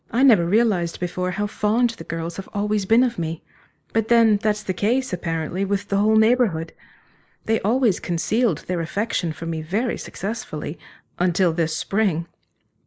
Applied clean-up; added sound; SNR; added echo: neural mask model Resemble Enhance denoiser.